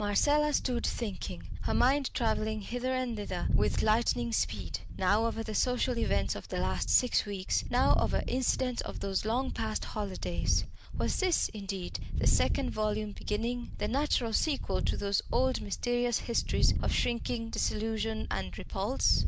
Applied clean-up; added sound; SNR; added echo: none; Wind; 0 dB; none.